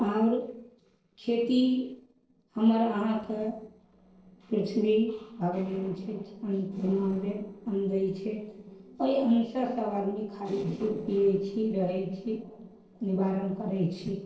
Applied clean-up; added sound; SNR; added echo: neural separator model SepFormer DNS4.